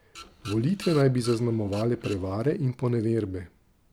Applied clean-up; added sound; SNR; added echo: none; Printer; 17 dB; none.